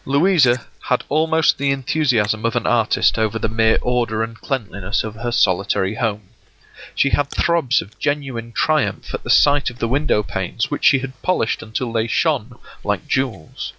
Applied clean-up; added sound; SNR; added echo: none; Chewing, mastication; 8 dB; none.